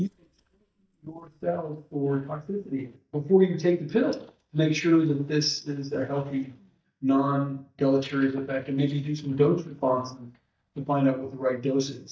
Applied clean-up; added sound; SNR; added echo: neural mask model DeepFilterNet 3.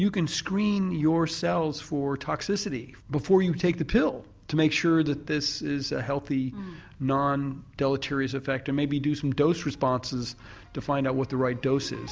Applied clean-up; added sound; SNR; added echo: none; none; none; none.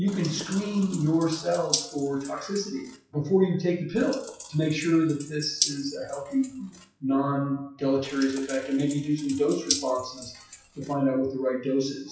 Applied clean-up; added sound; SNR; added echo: classical method WPE with log-MMSE.